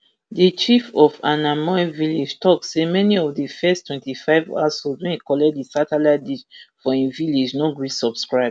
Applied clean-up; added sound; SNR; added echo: none; none; none; none.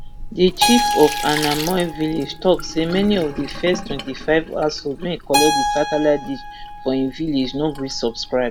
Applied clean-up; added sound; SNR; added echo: none; Keyboard (musical) + Sink (filling or washing); 5 dB; none.